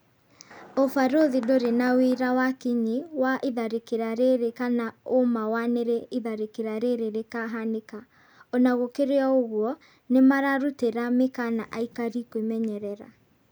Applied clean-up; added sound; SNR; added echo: none; Mechanisms; 19 dB; none.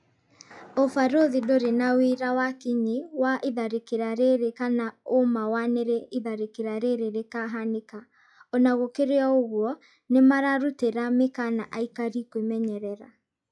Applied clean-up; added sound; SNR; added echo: classical method log-MMSE.